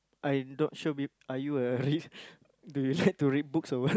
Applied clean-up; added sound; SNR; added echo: none; none; none; none.